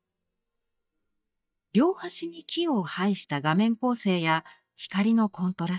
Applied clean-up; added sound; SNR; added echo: neural mask model DeepFilterNet 3.